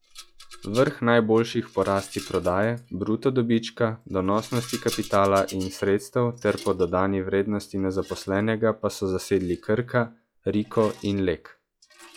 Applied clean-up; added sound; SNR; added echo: classical method log-MMSE.